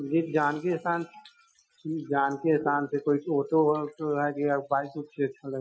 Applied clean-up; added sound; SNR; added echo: classical method Wiener filter.